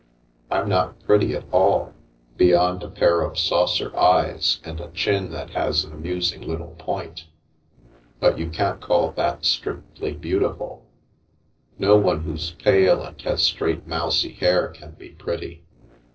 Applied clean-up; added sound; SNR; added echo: neural separator model SepFormer DNS4.